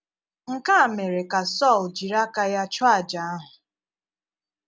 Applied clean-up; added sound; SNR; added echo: none; none; none; none.